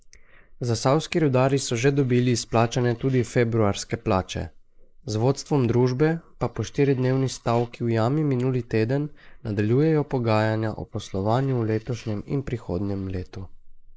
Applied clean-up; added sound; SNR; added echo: neural mask model Resemble Enhance denoiser.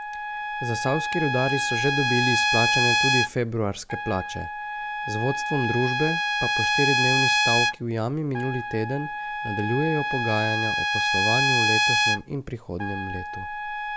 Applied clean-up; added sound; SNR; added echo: none; Trumpet; -3 dB; none.